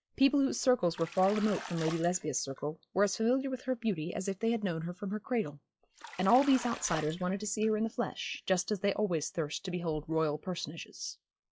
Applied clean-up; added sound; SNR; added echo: classical method log-MMSE.